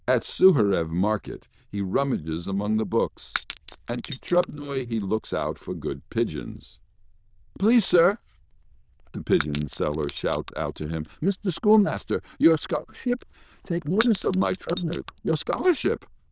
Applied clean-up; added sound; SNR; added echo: neural diffusion model UNIVERSE++.